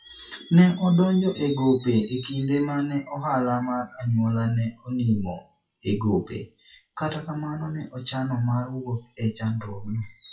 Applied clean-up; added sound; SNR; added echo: classical method WPE with log-MMSE.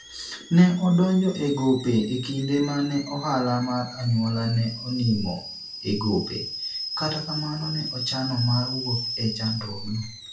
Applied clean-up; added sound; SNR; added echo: none; Boiling / Alarm; 10 dB; reverberation time 0.3 s.